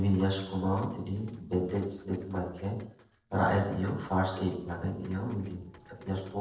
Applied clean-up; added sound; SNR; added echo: neural separator model SepFormer DNS4.